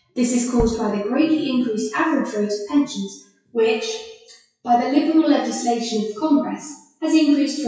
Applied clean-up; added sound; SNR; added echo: classical method WPE with log-MMSE.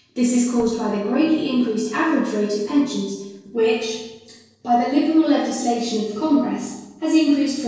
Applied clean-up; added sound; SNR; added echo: neural separator model SepFormer DNS4.